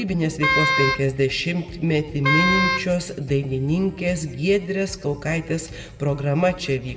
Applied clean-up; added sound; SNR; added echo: none; Wind instrument, woodwind instrument; 0 dB; reverberation time 1.3 s.